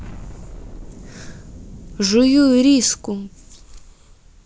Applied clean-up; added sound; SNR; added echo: none; Explosion; 17 dB; none.